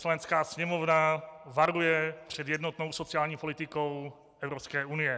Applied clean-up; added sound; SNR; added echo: none; none; none; none.